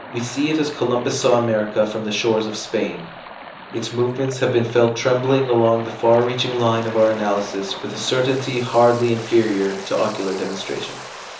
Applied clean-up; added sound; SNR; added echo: none; Waves, surf; 15 dB; reverberation time 0.7 s.